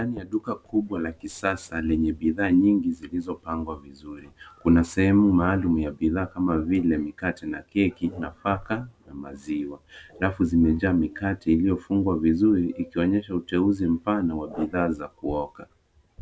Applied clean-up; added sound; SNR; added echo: none; none; none; none.